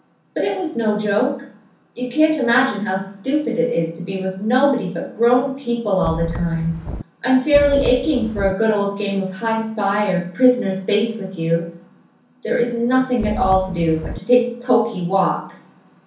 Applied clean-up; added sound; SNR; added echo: none; Wind; 8 dB; reverberation time 0.6 s.